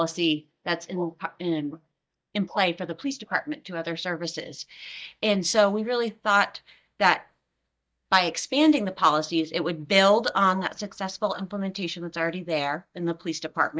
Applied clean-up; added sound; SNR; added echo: neural mask model DeepFilterNet 3.